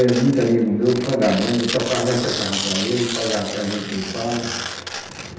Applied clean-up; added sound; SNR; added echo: none; Tearing; 8 dB; reverberation time 0.9 s.